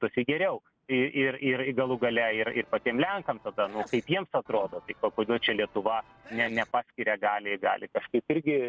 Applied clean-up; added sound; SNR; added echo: neural separator model SepFormer DNS4.